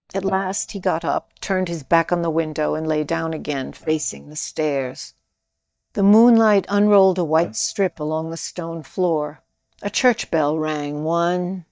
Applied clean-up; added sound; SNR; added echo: neural mask model DeepFilterNet 3.